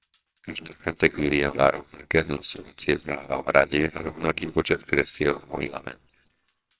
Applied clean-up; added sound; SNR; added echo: neural separator model SepFormer WHAMR!.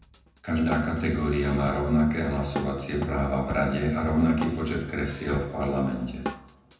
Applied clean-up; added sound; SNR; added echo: none; Drum kit; 13 dB; reverberation time 0.9 s.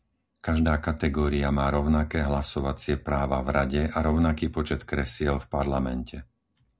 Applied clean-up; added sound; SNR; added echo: none; none; none; none.